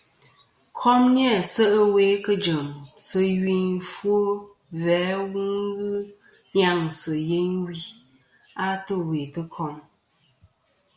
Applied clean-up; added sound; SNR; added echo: none; none; none; none.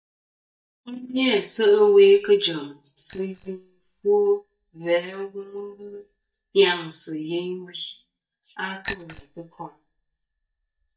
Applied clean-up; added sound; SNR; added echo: neural mask model DeepFilterNet 3.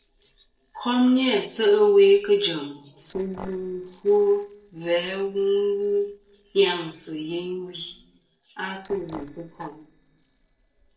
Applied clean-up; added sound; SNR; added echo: neural separator model SepFormer DNS4.